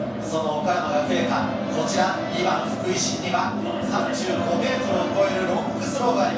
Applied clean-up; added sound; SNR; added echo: none; none; none; reverberation time 0.7 s.